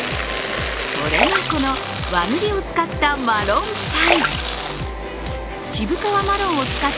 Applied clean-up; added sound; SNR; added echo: none; Domestic sounds, home sounds + Splash, splatter; 3 dB; none.